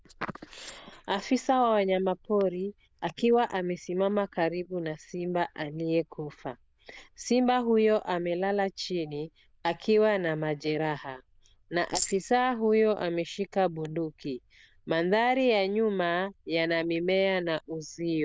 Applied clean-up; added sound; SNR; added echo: neural diffusion model UNIVERSE++.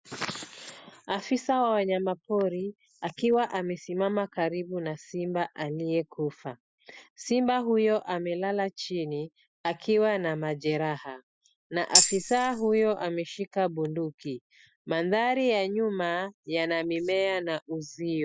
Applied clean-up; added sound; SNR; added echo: classical method Wiener filter.